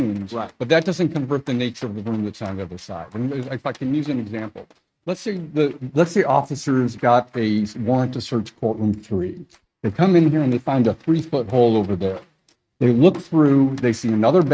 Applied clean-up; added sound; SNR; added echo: neural mask model RNNoise.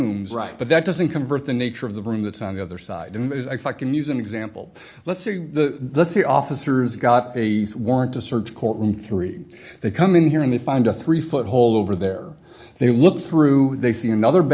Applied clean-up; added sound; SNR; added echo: none; none; none; none.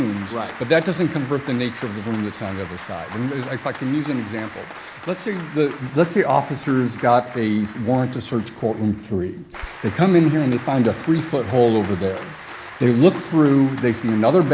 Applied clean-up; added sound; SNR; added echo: none; Applause; 16 dB; none.